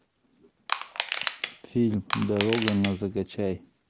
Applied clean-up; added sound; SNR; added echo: none; Crushing; 2 dB; none.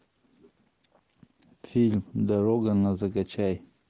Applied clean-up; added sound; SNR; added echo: none; none; none; none.